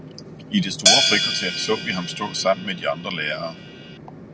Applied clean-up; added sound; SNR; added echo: none; Hi-hat; -2 dB; none.